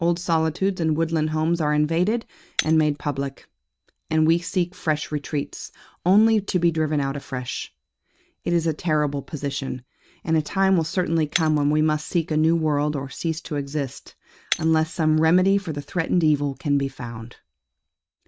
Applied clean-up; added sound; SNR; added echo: neural mask model RNNoise.